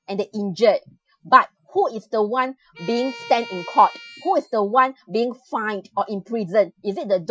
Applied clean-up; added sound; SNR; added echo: classical method Wiener filter.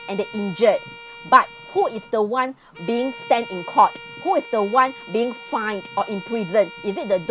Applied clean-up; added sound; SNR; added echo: none; Bowed string instrument; 17 dB; none.